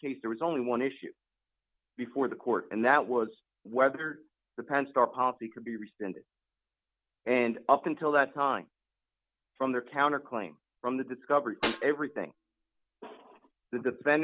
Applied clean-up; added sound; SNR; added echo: none; Snare drum; 9 dB; none.